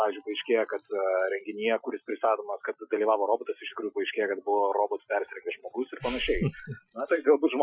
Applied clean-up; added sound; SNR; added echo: classical method Wiener filter.